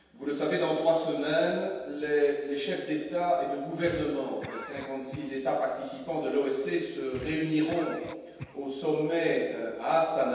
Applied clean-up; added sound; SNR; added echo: none; Cough; 17 dB; reverberation time 1.2 s.